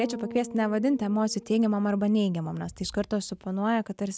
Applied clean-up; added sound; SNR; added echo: none; Bass guitar; 18 dB; none.